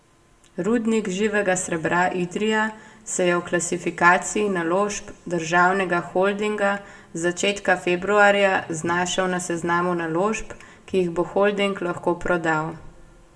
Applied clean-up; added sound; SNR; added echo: none; none; none; reverberation time 1.0 s.